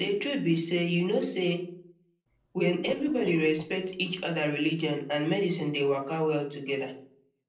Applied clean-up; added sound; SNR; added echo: neural separator model SepFormer DNS4.